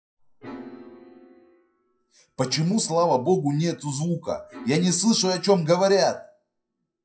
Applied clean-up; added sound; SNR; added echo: classical method WPE with log-MMSE.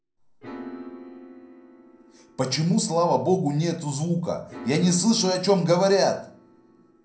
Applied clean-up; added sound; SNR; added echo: none; Piano; 19 dB; reverberation time 0.6 s.